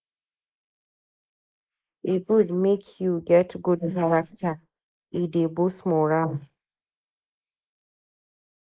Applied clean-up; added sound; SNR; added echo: neural mask model Resemble Enhance denoiser.